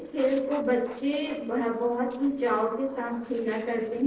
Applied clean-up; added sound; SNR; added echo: neural separator model SepFormer DNS4.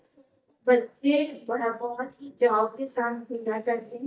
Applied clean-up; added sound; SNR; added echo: neural mask model DeepFilterNet 3.